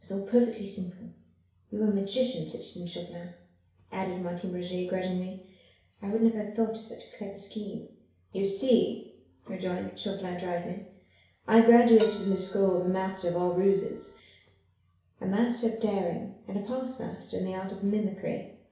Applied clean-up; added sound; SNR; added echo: none; Bell; 15 dB; reverberation time 0.6 s.